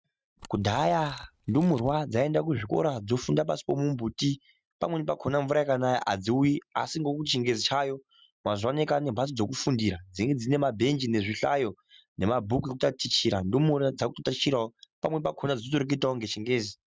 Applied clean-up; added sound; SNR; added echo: neural mask model RNNoise.